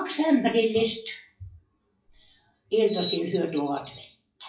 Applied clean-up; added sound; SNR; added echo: classical method WPE with log-MMSE.